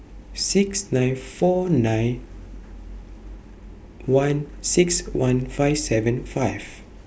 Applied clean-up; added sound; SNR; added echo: none; none; none; none.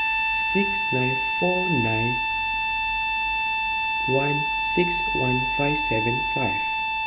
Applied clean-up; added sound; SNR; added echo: none; Harmonica; -4 dB; none.